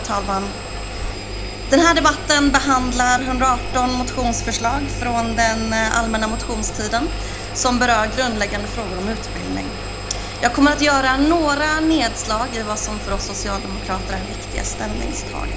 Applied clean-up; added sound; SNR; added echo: none; Engine; 6 dB; reverberation time 0.4 s.